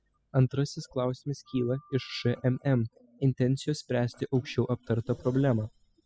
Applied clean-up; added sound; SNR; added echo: classical method spectral subtraction.